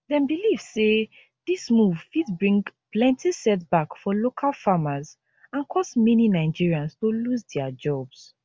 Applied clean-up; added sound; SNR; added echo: none; none; none; none.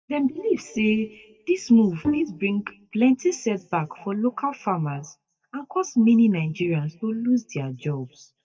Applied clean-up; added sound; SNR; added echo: neural mask model DeepFilterNet 3.